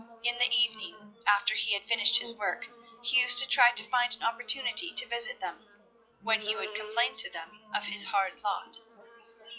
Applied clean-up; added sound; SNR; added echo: classical method log-MMSE.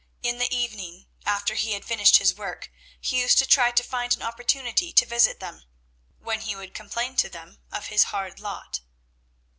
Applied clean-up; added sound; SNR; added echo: none; none; none; none.